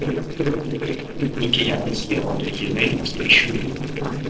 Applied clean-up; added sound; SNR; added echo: neural separator model SepFormer DNS4.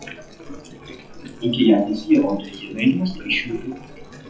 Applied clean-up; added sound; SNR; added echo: classical method WPE with log-MMSE.